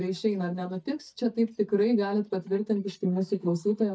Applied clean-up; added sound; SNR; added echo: neural mask model DeepFilterNet 3.